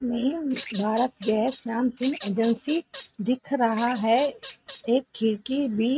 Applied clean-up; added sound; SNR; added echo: neural mask model RNNoise.